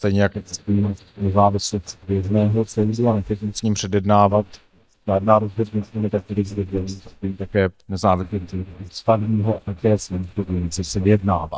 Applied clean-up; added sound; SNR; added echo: neural mask model DeepFilterNet 3.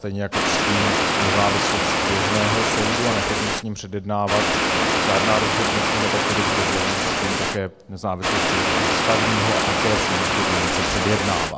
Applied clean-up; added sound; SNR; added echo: none; Water; -5 dB; none.